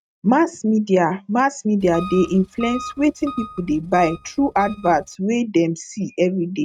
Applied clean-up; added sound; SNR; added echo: neural mask model RNNoise.